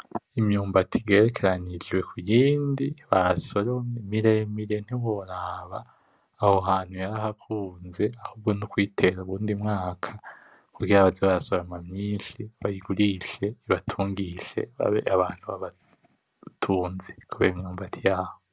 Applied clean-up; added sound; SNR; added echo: none; none; none; none.